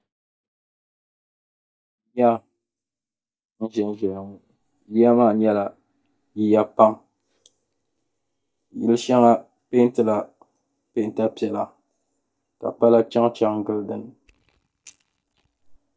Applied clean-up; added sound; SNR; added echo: neural mask model DeepFilterNet 3.